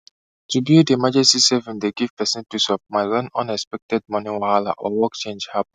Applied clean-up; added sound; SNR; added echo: none; none; none; none.